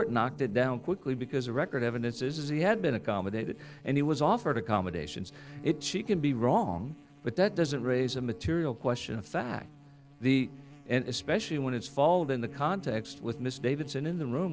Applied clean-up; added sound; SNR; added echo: neural separator model SepFormer DNS4.